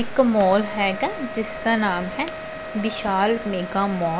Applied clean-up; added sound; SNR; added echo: none; Wind instrument, woodwind instrument; 13 dB; none.